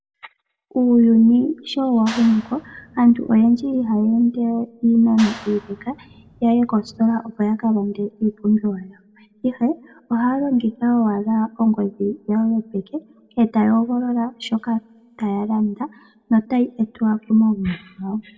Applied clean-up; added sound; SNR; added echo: none; Clapping; 19 dB; reverberation time 0.6 s.